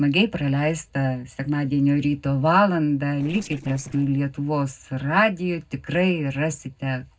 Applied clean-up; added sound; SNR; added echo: neural separator model SepFormer DNS4.